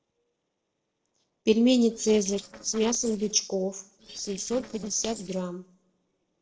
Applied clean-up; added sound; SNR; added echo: neural separator model SepFormer DNS4.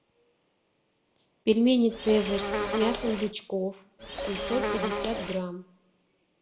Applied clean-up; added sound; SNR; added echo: none; Insect; 3 dB; reverberation time 0.5 s.